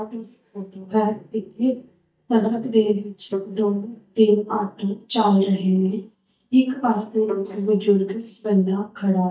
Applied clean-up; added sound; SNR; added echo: neural mask model DeepFilterNet 3.